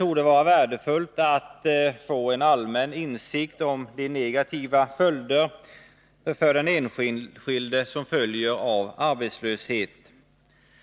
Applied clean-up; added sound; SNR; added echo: none; none; none; none.